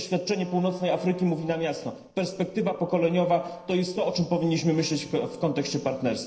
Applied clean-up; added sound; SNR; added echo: neural separator model SepFormer DNS4.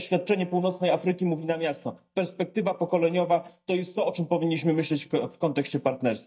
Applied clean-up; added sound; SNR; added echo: neural mask model DeepFilterNet 3.